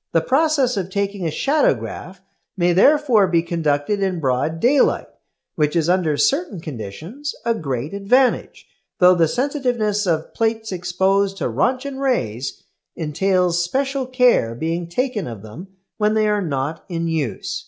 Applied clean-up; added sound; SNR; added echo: none; none; none; none.